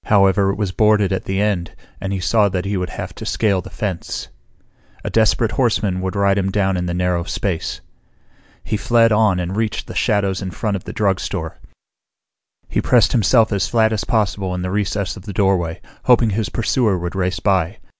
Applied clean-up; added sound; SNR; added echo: none; none; none; none.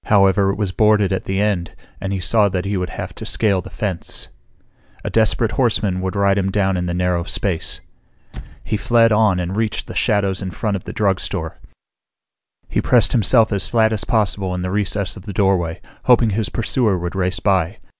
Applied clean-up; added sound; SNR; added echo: none; Squeak / Slam; 19 dB; none.